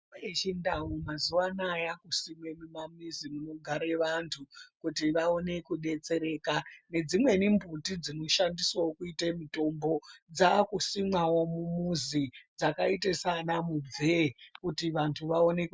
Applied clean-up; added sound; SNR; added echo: none; none; none; none.